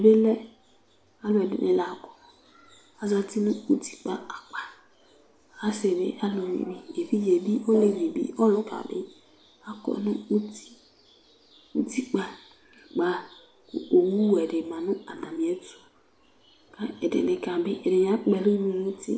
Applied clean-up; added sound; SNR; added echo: none; none; none; none.